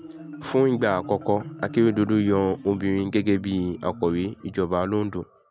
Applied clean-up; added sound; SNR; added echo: none; Marimba, xylophone; 16 dB; none.